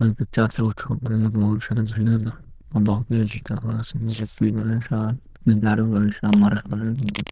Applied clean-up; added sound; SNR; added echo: neural diffusion model UNIVERSE++.